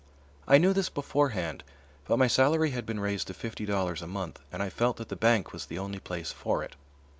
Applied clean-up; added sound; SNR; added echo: none; none; none; none.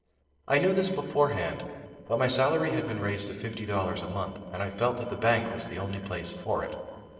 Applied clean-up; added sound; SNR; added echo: neural separator model SepFormer DNS4.